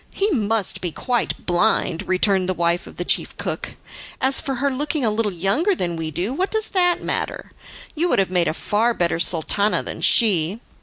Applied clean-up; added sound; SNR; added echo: none; none; none; none.